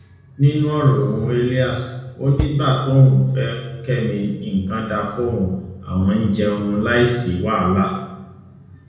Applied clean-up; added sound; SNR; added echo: none; Bass drum; 12 dB; reverberation time 1.0 s.